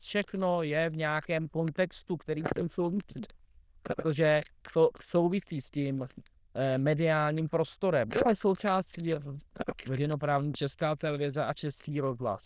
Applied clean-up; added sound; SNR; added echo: neural diffusion model UNIVERSE++.